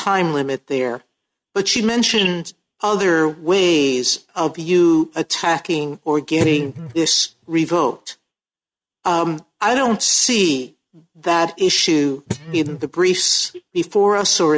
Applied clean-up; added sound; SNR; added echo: neural mask model RNNoise.